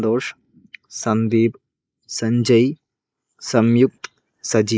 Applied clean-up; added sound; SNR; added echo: neural mask model Resemble Enhance denoiser.